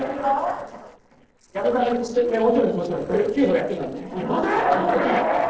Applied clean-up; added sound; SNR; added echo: neural separator model SepFormer DNS4.